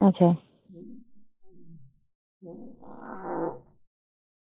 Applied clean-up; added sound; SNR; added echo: neural mask model Resemble Enhance denoiser.